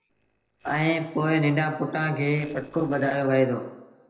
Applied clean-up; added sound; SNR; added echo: neural separator model SepFormer DNS4.